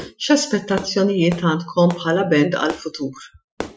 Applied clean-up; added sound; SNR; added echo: classical method Wiener filter.